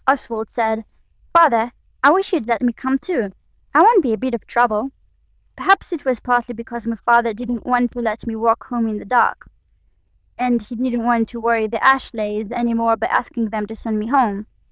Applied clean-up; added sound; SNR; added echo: neural diffusion model UNIVERSE++.